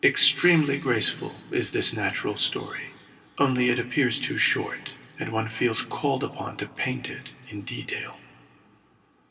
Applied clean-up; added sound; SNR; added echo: none; none; none; reverberation time 2.6 s.